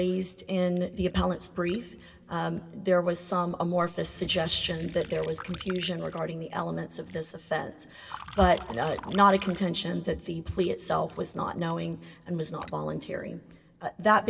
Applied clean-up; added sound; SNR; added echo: none; Liquid; 20 dB; reverberation time 1.6 s.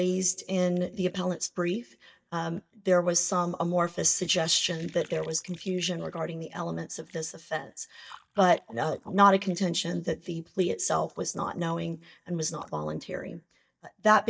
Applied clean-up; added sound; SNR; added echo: neural mask model DeepFilterNet 3.